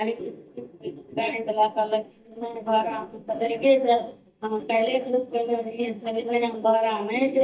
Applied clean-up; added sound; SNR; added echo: neural mask model DeepFilterNet 3.